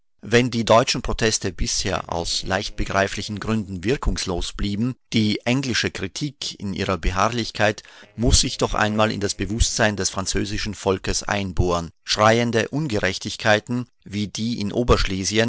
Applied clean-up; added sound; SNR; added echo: neural separator model SepFormer DNS4.